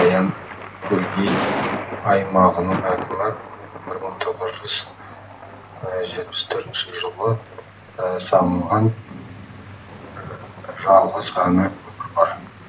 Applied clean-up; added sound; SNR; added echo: none; Thunder; 9 dB; reverberation time 0.3 s.